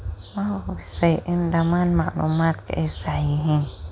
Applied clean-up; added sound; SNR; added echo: none; none; none; none.